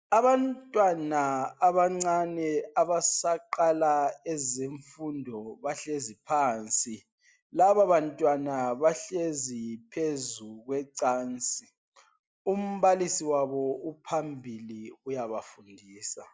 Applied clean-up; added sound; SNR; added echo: none; none; none; none.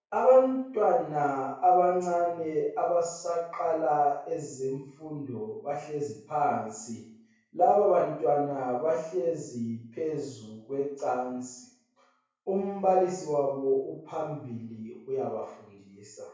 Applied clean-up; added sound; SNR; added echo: none; none; none; reverberation time 0.6 s.